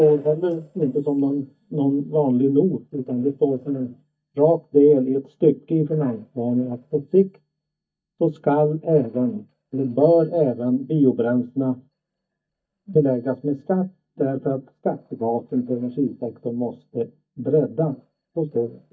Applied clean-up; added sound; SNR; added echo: neural mask model DeepFilterNet 3.